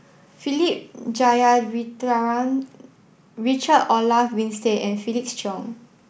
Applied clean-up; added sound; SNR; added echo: none; none; none; none.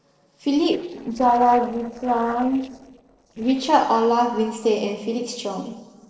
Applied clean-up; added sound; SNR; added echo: neural separator model SepFormer DNS4.